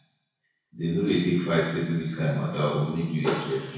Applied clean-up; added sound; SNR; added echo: none; none; none; reverberation time 1.0 s.